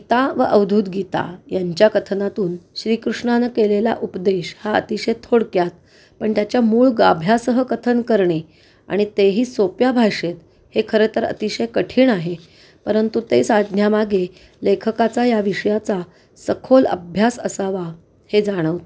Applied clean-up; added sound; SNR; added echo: none; none; none; none.